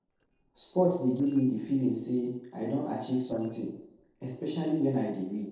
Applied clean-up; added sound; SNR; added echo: neural separator model SepFormer DNS4.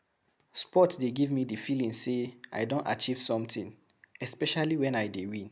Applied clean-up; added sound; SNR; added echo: none; none; none; none.